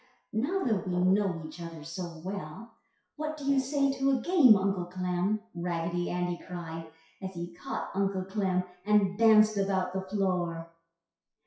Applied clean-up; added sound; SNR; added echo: classical method WPE with log-MMSE.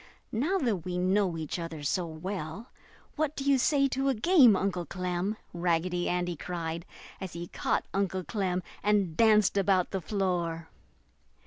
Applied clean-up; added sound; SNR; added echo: none; none; none; none.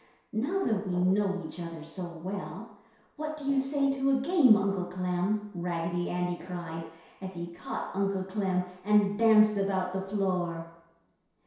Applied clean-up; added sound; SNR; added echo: none; Glass; 19 dB; reverberation time 0.7 s.